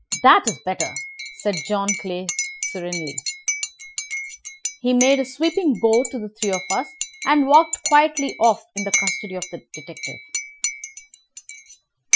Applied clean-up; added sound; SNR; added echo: classical method Wiener filter.